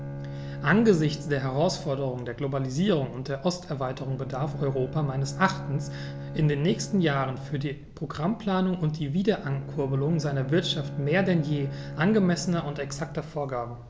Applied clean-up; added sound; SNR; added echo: none; Bowed string instrument; 11 dB; none.